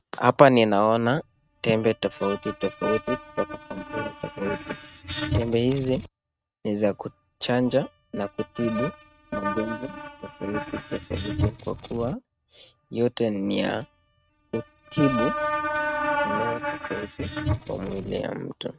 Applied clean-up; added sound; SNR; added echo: neural mask model RNNoise.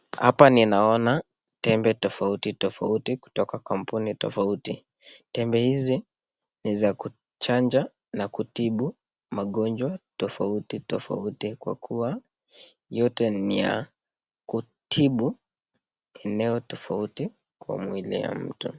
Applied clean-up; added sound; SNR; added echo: none; none; none; none.